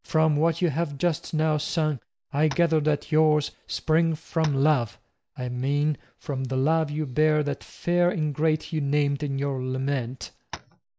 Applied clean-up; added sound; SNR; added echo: none; Tap; 17 dB; none.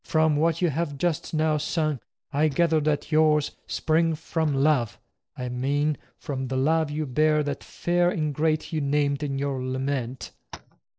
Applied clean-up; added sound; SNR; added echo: neural separator model SepFormer DNS4.